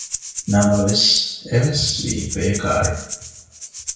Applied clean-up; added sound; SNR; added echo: none; Rattle (instrument); 10 dB; reverberation time 0.6 s.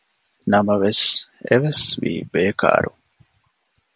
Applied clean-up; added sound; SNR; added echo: none; none; none; none.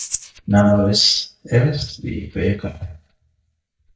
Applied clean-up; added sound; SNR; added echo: neural mask model DeepFilterNet 3.